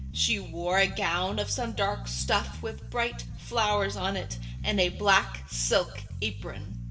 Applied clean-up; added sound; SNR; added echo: none; Bass guitar; 8 dB; reverberation time 0.7 s.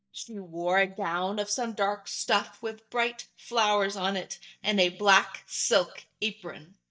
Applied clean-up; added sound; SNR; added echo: neural mask model DeepFilterNet 3.